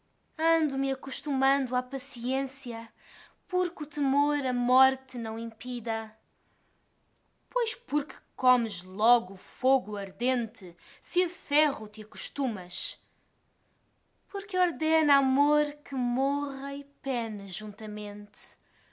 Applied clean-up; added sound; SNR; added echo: none; none; none; none.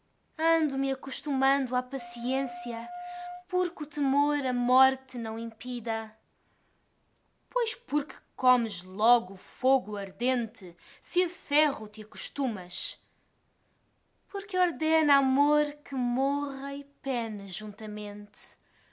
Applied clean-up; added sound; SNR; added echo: none; Wind instrument, woodwind instrument; 13 dB; none.